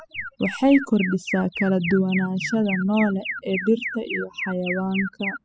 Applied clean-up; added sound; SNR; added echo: classical method spectral subtraction.